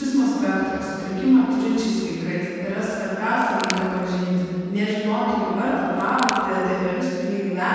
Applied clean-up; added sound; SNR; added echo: none; Crackle; 15 dB; reverberation time 2.1 s.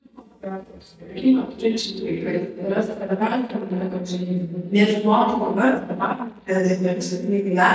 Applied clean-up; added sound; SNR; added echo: neural mask model DeepFilterNet 3.